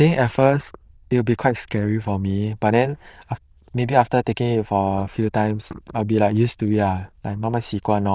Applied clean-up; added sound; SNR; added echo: neural diffusion model UNIVERSE++.